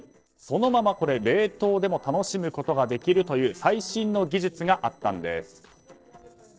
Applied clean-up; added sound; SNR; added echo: neural separator model SepFormer DNS4.